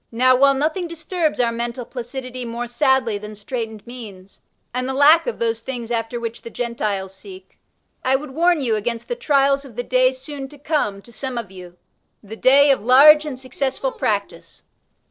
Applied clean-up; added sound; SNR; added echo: neural separator model SepFormer DNS4.